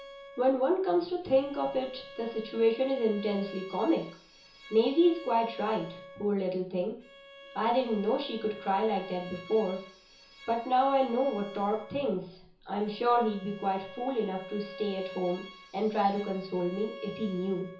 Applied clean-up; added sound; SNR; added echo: none; Bowed string instrument; 17 dB; reverberation time 0.7 s.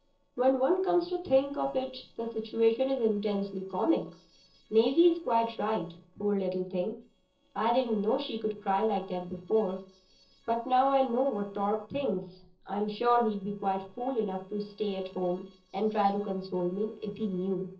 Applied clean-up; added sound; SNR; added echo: neural separator model SepFormer DNS4.